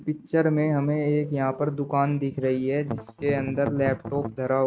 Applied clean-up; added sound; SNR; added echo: neural mask model RNNoise.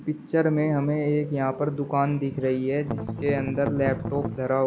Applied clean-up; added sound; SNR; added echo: none; Strum; 6 dB; none.